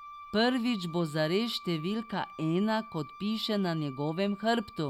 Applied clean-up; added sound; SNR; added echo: none; Wind instrument, woodwind instrument; 17 dB; none.